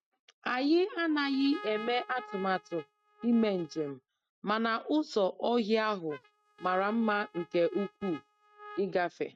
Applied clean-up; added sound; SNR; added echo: neural mask model RNNoise.